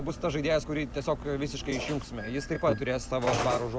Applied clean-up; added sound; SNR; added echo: none; Telephone; 7 dB; none.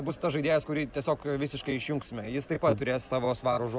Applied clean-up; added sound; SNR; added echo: none; none; none; none.